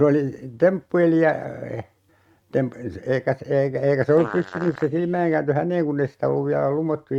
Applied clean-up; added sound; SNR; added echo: neural mask model RNNoise.